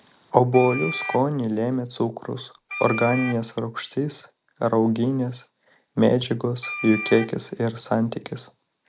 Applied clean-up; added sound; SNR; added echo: none; Wind instrument, woodwind instrument; 10 dB; none.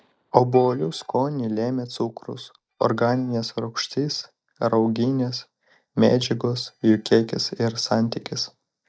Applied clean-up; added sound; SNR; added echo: neural mask model DeepFilterNet 3.